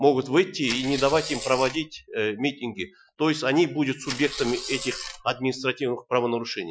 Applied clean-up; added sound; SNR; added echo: classical method Wiener filter.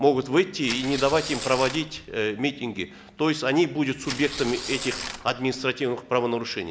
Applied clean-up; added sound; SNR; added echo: none; Tearing; 10 dB; none.